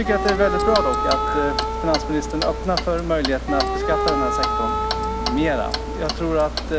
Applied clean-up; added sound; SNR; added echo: none; Clock + Wind instrument, woodwind instrument; 0 dB; none.